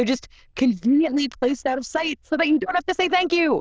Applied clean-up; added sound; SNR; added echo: neural diffusion model UNIVERSE++.